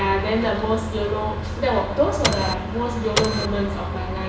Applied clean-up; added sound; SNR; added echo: none; Printer; 0 dB; reverberation time 1.0 s.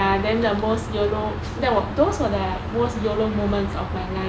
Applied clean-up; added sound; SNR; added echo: none; none; none; none.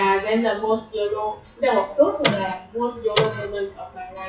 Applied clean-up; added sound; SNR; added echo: classical method WPE with log-MMSE.